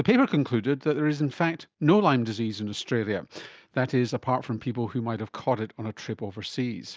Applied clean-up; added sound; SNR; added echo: none; none; none; none.